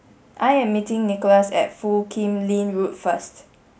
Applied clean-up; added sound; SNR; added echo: none; none; none; none.